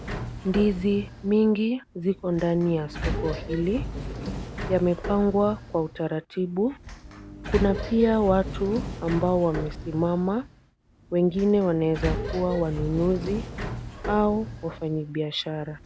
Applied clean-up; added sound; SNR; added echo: none; Sliding door; 9 dB; none.